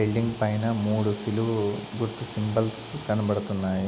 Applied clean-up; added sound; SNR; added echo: none; Drill; 17 dB; none.